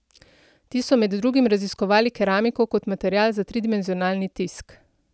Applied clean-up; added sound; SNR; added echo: none; none; none; none.